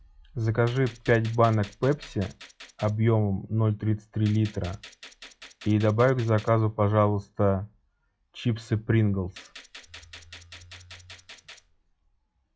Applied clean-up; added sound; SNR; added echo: classical method log-MMSE.